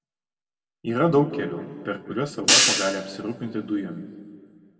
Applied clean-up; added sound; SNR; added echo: none; Hi-hat; -4 dB; reverberation time 1.8 s.